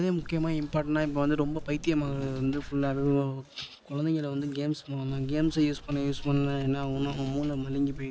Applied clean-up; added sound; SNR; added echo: none; Walk, footsteps; 10 dB; none.